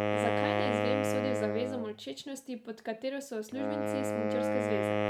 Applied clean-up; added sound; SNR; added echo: none; Wind instrument, woodwind instrument; -5 dB; none.